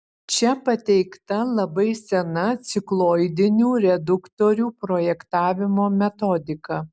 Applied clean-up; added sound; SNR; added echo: none; none; none; none.